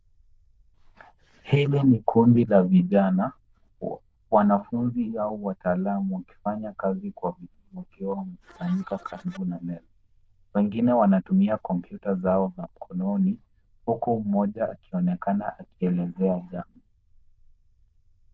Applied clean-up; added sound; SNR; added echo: neural diffusion model UNIVERSE++.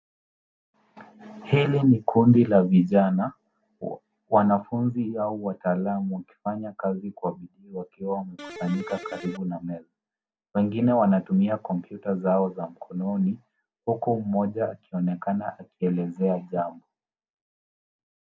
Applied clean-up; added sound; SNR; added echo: none; Electric guitar; 13 dB; none.